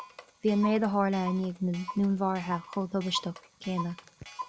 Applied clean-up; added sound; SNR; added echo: none; Clock; 12 dB; none.